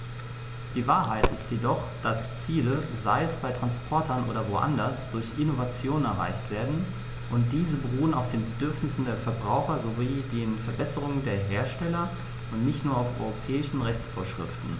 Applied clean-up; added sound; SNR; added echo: none; Coin (dropping); 4 dB; none.